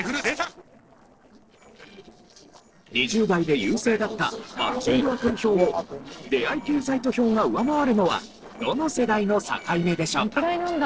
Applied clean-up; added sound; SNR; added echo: neural separator model SepFormer DNS4.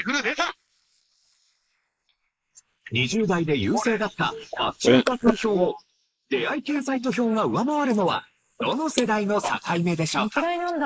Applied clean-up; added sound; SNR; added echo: neural mask model Resemble Enhance denoiser.